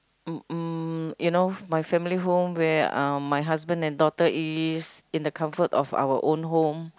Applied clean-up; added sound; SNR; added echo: none; none; none; none.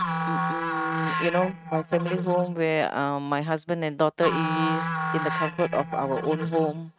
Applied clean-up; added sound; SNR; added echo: neural mask model RNNoise.